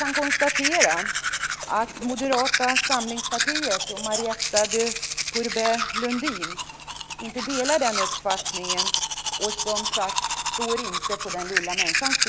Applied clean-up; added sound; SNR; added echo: none; Domestic sounds, home sounds; -1 dB; none.